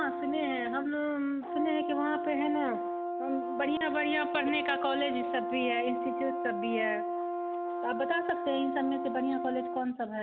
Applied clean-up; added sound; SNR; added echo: none; Brass instrument; 2 dB; none.